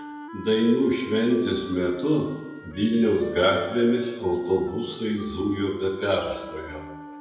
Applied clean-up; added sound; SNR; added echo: none; Wind instrument, woodwind instrument; 16 dB; reverberation time 0.9 s.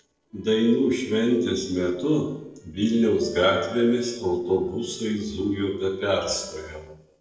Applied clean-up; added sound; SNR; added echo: neural separator model SepFormer DNS4.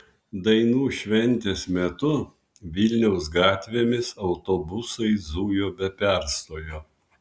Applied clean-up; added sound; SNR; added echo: none; none; none; none.